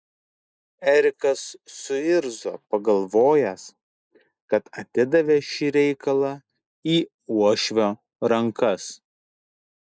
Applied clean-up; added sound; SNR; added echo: neural mask model Resemble Enhance denoiser.